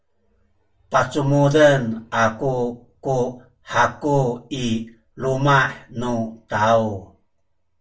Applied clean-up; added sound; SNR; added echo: none; none; none; reverberation time 0.3 s.